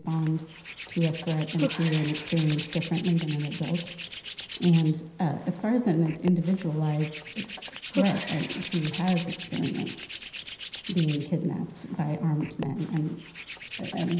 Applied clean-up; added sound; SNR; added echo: none; Hands; 9 dB; reverberation time 0.9 s.